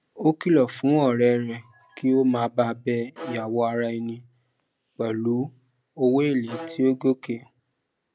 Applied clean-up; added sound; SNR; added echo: none; Bowed string instrument; 18 dB; none.